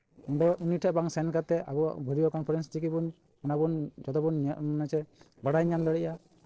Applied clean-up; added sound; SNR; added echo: neural separator model SepFormer DNS4.